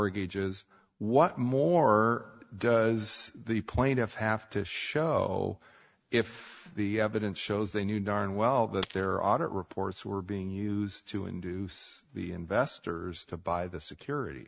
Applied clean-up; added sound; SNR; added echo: neural mask model RNNoise.